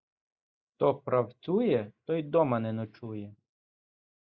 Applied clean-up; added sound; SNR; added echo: neural mask model Resemble Enhance denoiser.